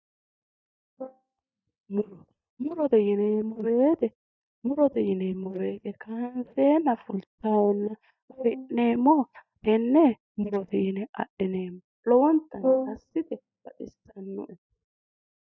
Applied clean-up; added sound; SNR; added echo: neural mask model DeepFilterNet 3.